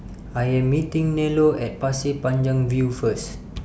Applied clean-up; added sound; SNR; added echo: none; none; none; none.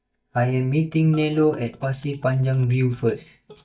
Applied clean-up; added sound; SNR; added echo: neural mask model DeepFilterNet 3.